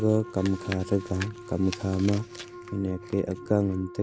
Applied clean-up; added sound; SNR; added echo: none; Wind instrument, woodwind instrument + Chewing, mastication; 13 dB; none.